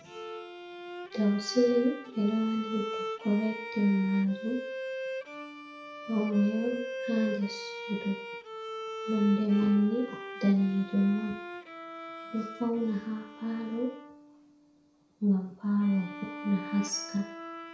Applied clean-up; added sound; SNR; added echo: none; Bowed string instrument; 10 dB; reverberation time 0.6 s.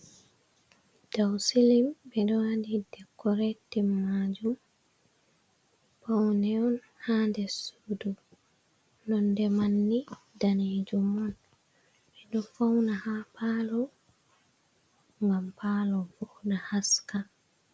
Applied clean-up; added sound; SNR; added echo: none; none; none; none.